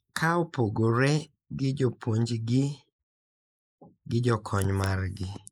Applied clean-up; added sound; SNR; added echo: neural mask model Resemble Enhance denoiser.